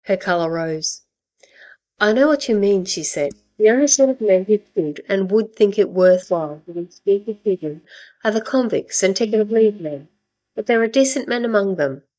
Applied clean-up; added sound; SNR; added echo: neural mask model DeepFilterNet 3.